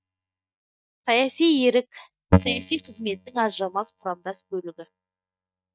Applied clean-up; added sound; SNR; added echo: neural mask model DeepFilterNet 3.